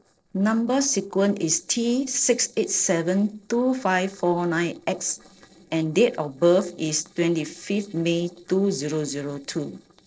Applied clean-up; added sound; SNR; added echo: neural separator model SepFormer DNS4.